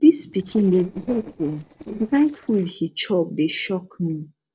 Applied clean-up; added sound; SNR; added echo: neural separator model SepFormer DNS4.